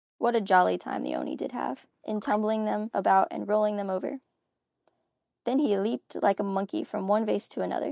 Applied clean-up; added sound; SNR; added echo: neural mask model DeepFilterNet 3.